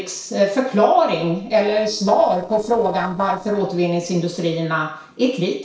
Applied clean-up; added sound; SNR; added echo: neural separator model SepFormer DNS4.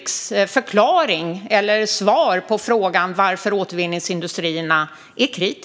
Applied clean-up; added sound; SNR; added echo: none; none; none; none.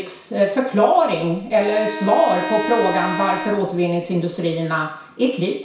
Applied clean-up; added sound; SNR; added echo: none; Bowed string instrument; 9 dB; reverberation time 0.6 s.